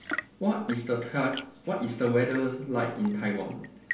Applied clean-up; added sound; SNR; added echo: none; Tap / Fill (with liquid) / Trickle, dribble / Chirp, tweet / Engine; 12 dB; reverberation time 0.4 s.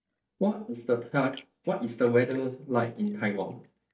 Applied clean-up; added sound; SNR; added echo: neural mask model DeepFilterNet 3.